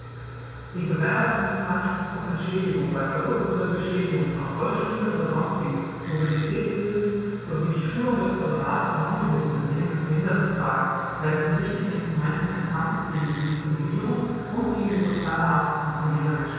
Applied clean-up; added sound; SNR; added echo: none; Wood; 17 dB; reverberation time 2.2 s.